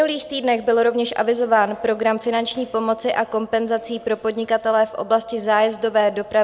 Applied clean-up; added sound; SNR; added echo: none; none; none; none.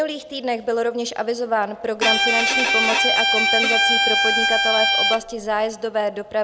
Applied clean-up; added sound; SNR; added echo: none; Bowed string instrument; -5 dB; none.